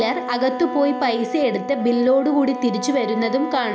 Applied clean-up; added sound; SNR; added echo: none; Wind instrument, woodwind instrument; 9 dB; none.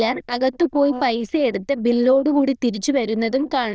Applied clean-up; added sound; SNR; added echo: neural diffusion model UNIVERSE++.